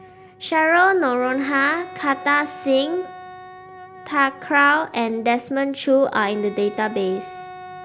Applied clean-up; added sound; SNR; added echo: none; Wind instrument, woodwind instrument; 18 dB; none.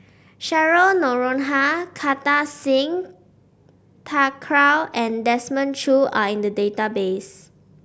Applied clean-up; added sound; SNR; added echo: none; none; none; none.